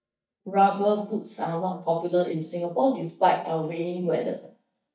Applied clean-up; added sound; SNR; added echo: neural mask model DeepFilterNet 3.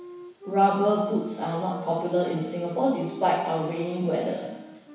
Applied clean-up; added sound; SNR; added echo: none; Wind instrument, woodwind instrument; 17 dB; reverberation time 1.1 s.